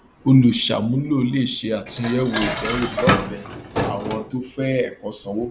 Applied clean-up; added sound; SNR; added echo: none; Dishes, pots, and pans; 6 dB; none.